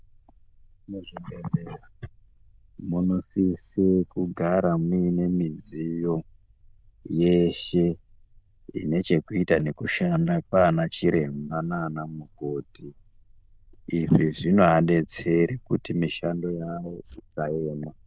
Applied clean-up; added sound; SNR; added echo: neural diffusion model UNIVERSE++.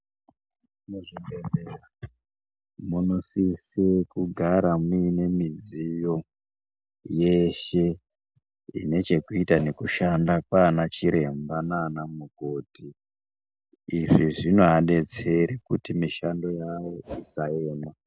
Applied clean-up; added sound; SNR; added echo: none; Whoosh, swoosh, swish; 15 dB; none.